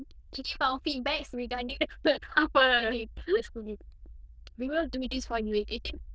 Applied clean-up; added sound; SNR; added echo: neural diffusion model UNIVERSE++.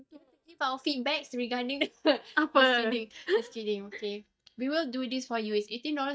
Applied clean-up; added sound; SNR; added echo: neural mask model DeepFilterNet 3.